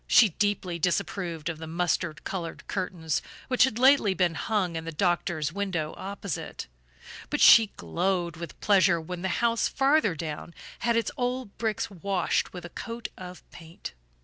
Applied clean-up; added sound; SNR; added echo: none; none; none; none.